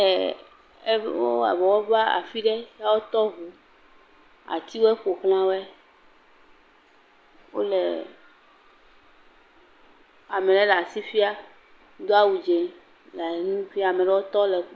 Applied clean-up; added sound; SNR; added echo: none; none; none; none.